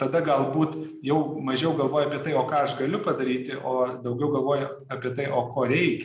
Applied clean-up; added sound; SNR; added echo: none; none; none; none.